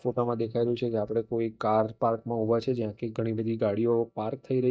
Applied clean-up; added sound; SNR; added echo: neural mask model DeepFilterNet 3.